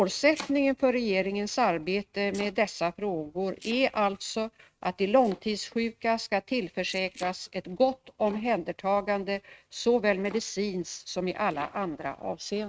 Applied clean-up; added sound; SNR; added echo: neural mask model RNNoise.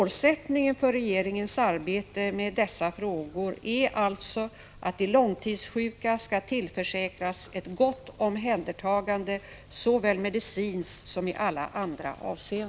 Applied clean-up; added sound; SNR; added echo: none; none; none; none.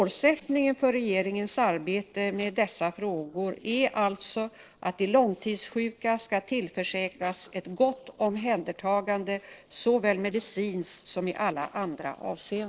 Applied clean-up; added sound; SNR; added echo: neural separator model SepFormer DNS4.